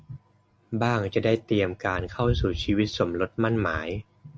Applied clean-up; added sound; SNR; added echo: none; none; none; none.